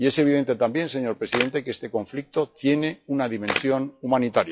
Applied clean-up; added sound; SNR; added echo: classical method log-MMSE.